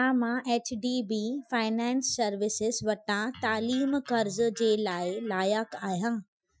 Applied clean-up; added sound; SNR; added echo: classical method Wiener filter.